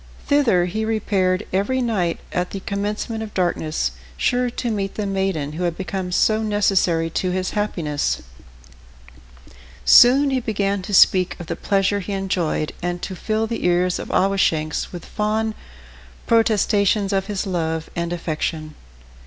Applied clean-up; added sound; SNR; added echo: none; none; none; none.